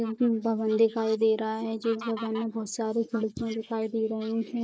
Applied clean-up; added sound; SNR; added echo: neural mask model Resemble Enhance denoiser.